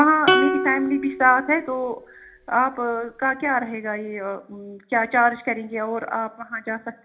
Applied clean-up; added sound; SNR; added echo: none; Plucked string instrument; 3 dB; reverberation time 0.4 s.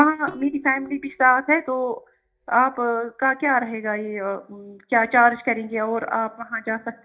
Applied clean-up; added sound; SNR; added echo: neural mask model DeepFilterNet 3.